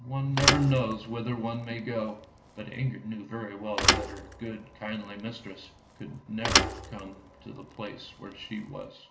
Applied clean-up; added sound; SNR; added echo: none; Thump, thud; -1 dB; reverberation time 0.9 s.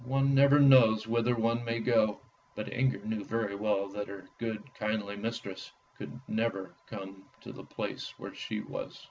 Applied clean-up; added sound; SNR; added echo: none; none; none; none.